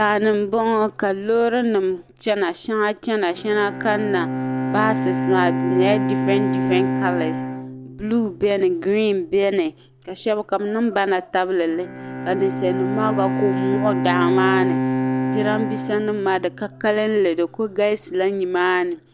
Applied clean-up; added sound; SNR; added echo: none; Bowed string instrument; 5 dB; none.